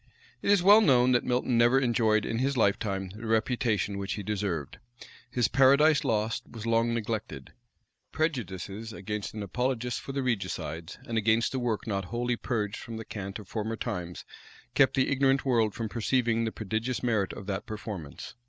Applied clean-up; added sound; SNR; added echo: none; none; none; none.